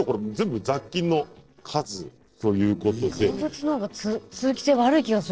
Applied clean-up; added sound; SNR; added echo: neural separator model SepFormer DNS4.